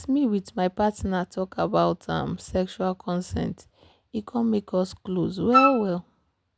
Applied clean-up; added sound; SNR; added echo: none; Wind instrument, woodwind instrument; -2 dB; none.